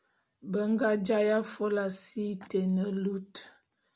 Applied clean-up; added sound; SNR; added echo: none; none; none; none.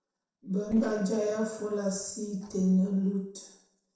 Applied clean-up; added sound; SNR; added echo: neural separator model SepFormer DNS4.